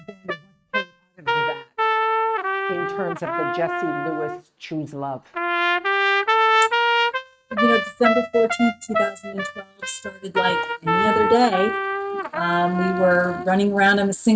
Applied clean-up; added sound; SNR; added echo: neural mask model RNNoise.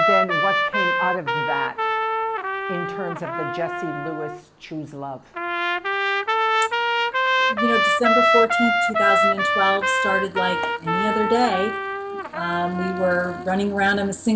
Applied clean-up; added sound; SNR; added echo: none; Trumpet; -3 dB; none.